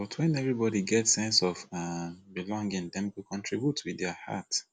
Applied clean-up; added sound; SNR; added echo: none; none; none; none.